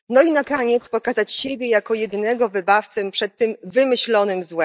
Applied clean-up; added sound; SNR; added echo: neural mask model DeepFilterNet 3.